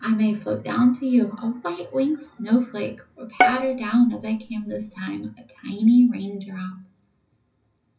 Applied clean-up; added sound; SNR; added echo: none; Bowed string instrument; 2 dB; reverberation time 0.4 s.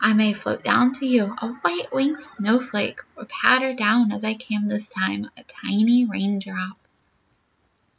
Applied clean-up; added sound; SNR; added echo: none; none; none; none.